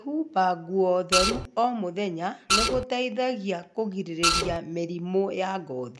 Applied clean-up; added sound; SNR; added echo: none; Printer; -3 dB; none.